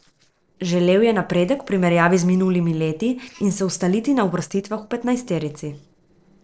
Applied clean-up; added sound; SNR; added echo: neural separator model SepFormer DNS4.